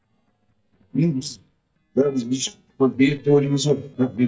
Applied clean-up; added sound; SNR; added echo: neural mask model DeepFilterNet 3.